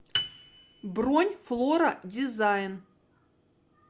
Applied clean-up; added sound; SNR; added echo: none; Piano; 8 dB; none.